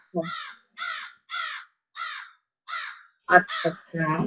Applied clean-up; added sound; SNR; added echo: classical method WPE with log-MMSE.